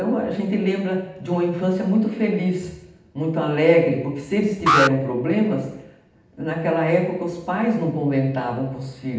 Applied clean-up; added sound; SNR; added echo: none; Alarm; 2 dB; reverberation time 0.8 s.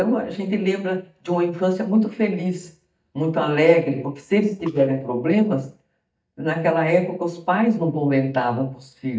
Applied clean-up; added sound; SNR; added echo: neural mask model DeepFilterNet 3.